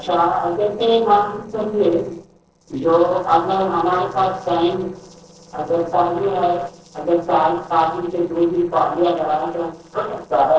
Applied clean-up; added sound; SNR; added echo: neural separator model SepFormer DNS4.